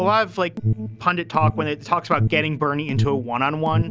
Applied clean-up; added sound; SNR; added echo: none; Alarm; 3 dB; none.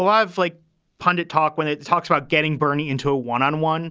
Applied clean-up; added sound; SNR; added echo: none; none; none; none.